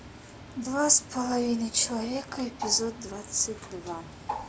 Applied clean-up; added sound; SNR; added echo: none; Bird; 13 dB; none.